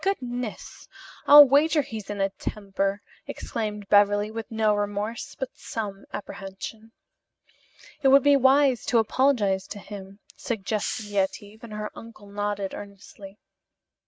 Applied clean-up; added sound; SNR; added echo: neural mask model RNNoise.